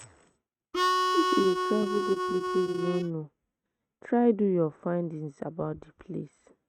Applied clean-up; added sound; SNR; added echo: neural mask model RNNoise.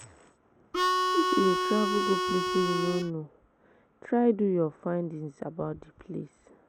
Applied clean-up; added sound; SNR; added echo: none; Harmonica; -3 dB; none.